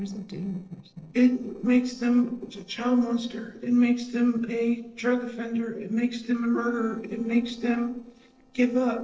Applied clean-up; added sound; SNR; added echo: neural separator model SepFormer DNS4.